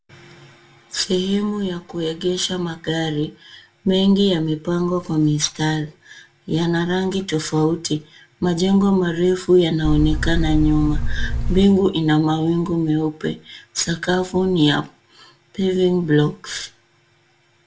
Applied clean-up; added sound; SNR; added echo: none; Buzz; 0 dB; reverberation time 0.2 s.